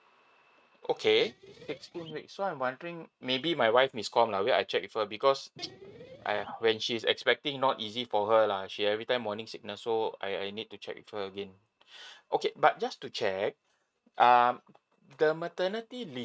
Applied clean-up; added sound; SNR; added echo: neural mask model RNNoise.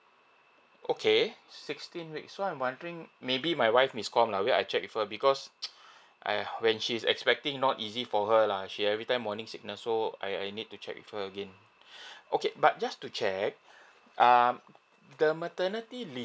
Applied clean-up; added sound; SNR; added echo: none; none; none; none.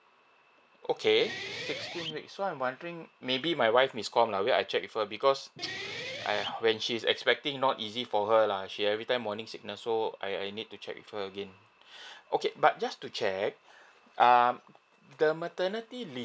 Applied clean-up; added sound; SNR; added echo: none; Guitar; 12 dB; none.